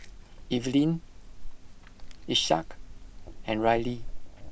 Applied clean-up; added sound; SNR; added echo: none; Chewing, mastication; 7 dB; none.